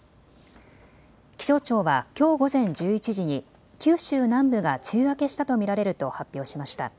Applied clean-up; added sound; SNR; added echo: none; none; none; none.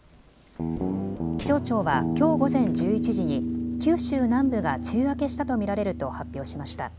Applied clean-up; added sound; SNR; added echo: none; Guitar; 2 dB; none.